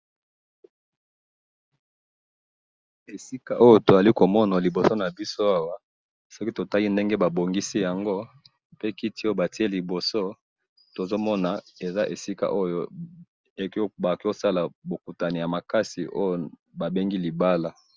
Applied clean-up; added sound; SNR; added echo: none; none; none; none.